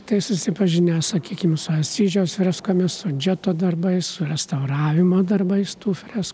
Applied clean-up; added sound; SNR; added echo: none; none; none; none.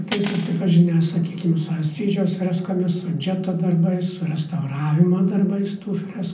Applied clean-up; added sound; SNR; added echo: none; Cutlery, silverware; 16 dB; reverberation time 0.6 s.